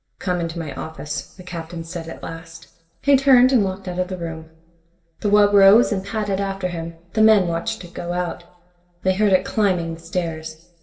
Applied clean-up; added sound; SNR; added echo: none; none; none; reverberation time 0.7 s.